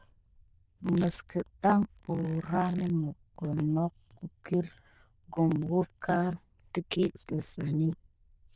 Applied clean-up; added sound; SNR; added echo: neural diffusion model UNIVERSE++.